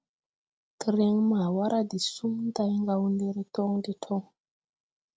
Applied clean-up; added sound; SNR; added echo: none; none; none; none.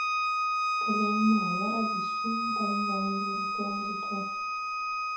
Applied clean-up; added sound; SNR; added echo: none; Bowed string instrument; -3 dB; reverberation time 0.6 s.